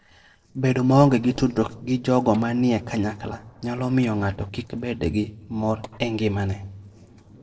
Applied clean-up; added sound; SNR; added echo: neural separator model SepFormer DNS4.